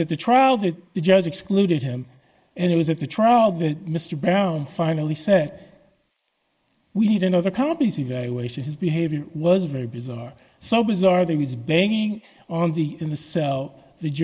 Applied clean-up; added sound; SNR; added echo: neural mask model Resemble Enhance denoiser.